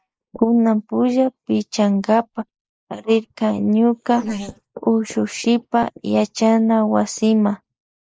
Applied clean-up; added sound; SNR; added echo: neural mask model Resemble Enhance denoiser.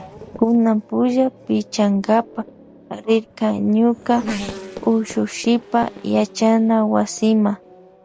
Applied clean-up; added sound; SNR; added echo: none; Race car, auto racing / Accelerating, revving, vroom; 18 dB; none.